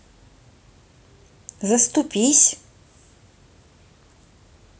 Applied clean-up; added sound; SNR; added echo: none; none; none; none.